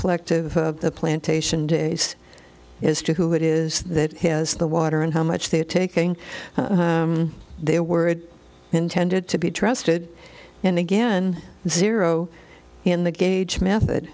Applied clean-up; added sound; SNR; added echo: none; none; none; none.